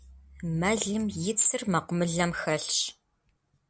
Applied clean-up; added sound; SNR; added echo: none; none; none; none.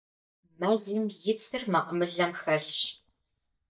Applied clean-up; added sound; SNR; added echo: neural mask model DeepFilterNet 3.